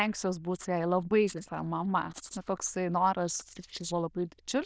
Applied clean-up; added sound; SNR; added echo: neural diffusion model UNIVERSE++.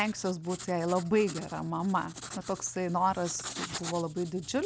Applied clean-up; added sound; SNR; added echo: none; Writing; 13 dB; none.